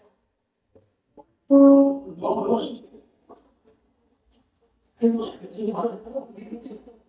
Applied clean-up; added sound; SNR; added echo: neural mask model DeepFilterNet 3.